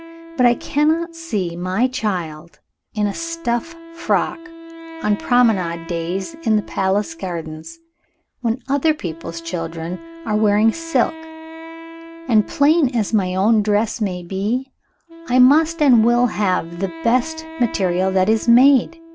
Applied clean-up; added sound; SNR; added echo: none; Wind instrument, woodwind instrument; 17 dB; none.